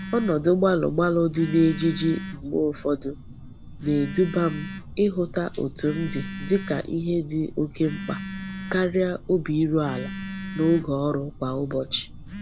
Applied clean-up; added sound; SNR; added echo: none; Telephone; 11 dB; none.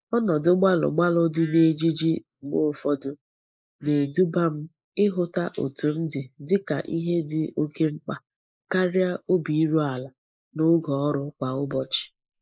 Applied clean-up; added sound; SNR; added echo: neural mask model Resemble Enhance denoiser.